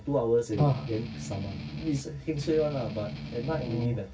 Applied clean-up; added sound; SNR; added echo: none; Strum; 9 dB; reverberation time 0.4 s.